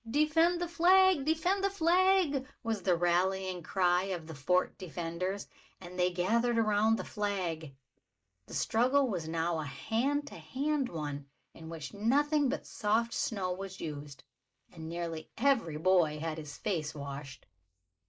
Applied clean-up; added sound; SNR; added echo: neural mask model Resemble Enhance denoiser.